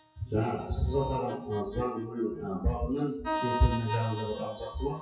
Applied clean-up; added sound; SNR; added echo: classical method WPE with log-MMSE.